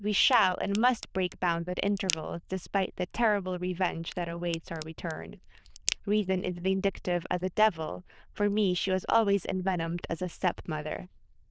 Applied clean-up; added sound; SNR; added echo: neural diffusion model UNIVERSE++.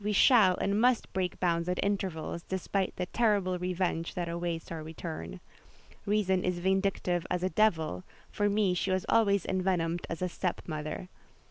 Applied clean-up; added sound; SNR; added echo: none; none; none; none.